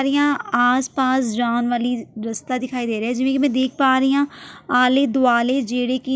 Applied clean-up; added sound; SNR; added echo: none; none; none; none.